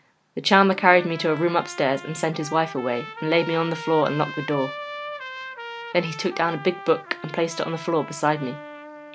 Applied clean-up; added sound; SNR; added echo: none; Trumpet; 13 dB; none.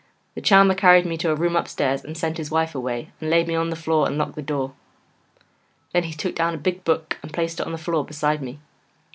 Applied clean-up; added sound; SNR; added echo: none; none; none; none.